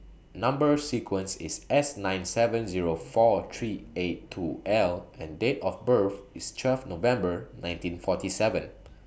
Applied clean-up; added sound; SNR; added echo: none; none; none; none.